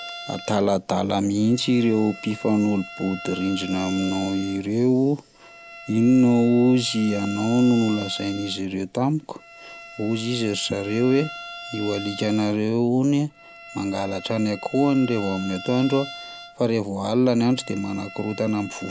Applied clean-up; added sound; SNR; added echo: none; Bowed string instrument; 16 dB; none.